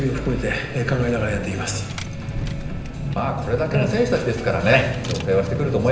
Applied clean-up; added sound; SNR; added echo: none; Engine / Car; 6 dB; reverberation time 0.9 s.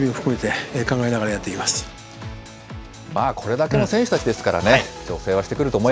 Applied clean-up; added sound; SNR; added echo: none; none; none; none.